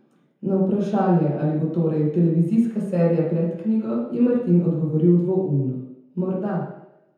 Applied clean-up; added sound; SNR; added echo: none; none; none; reverberation time 0.9 s.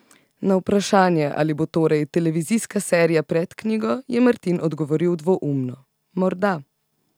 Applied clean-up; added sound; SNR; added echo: none; none; none; none.